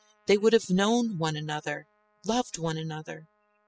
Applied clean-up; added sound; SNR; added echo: classical method spectral subtraction.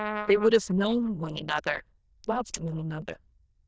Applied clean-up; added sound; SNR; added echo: neural diffusion model UNIVERSE++.